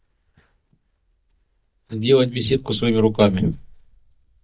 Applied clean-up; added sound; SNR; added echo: neural mask model DeepFilterNet 3.